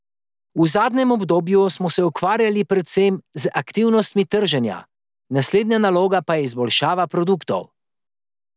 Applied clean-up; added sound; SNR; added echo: none; none; none; none.